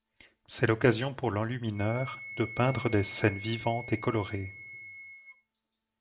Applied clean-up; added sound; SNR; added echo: none; Wind instrument, woodwind instrument; 15 dB; reverberation time 0.3 s.